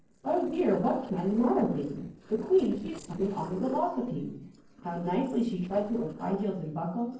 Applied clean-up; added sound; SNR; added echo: neural separator model SepFormer DNS4.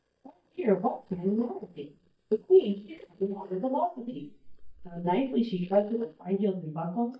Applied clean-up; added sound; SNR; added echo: neural mask model DeepFilterNet 3.